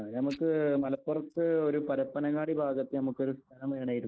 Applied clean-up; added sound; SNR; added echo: neural mask model DeepFilterNet 3.